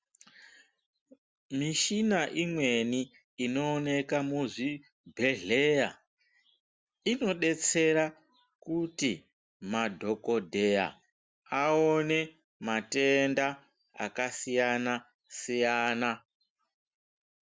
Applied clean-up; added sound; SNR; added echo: none; none; none; none.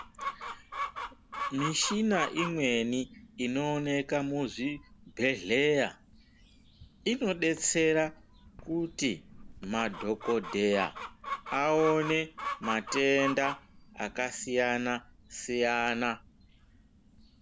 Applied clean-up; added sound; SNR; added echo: none; Chicken, rooster; 11 dB; none.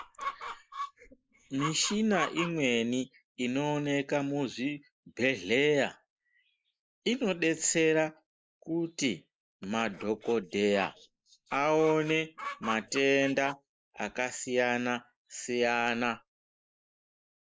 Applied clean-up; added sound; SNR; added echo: neural mask model Resemble Enhance denoiser.